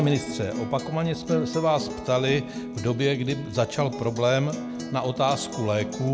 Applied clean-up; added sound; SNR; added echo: none; Acoustic guitar; 9 dB; none.